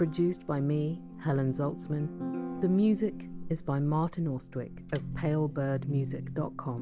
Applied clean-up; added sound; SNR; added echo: none; none; none; none.